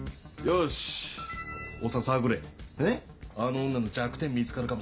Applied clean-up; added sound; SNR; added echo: none; none; none; none.